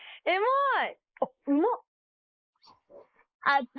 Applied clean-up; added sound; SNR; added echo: neural mask model Resemble Enhance denoiser.